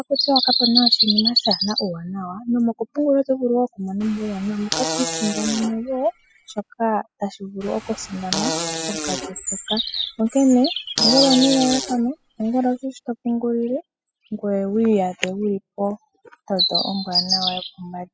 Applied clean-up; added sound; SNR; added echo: classical method spectral subtraction.